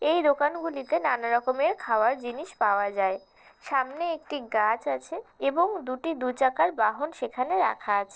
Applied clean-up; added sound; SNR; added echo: neural separator model SepFormer DNS4.